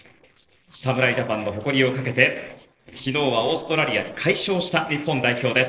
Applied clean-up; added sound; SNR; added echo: neural separator model SepFormer DNS4.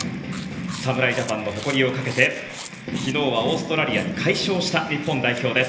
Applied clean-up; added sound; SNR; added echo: none; Chewing, mastication; 18 dB; reverberation time 1.4 s.